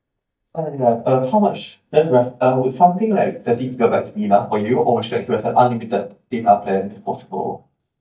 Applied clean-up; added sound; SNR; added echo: neural mask model DeepFilterNet 3.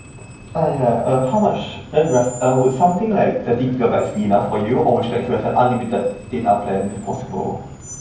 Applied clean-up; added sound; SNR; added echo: none; Screech; 17 dB; reverberation time 0.9 s.